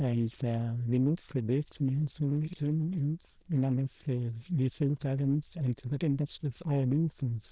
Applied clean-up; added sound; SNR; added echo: neural diffusion model UNIVERSE++.